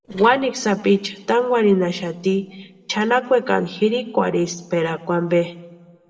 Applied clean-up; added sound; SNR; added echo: neural separator model SepFormer DNS4.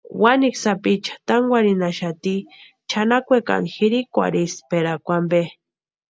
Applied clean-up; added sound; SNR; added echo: none; none; none; none.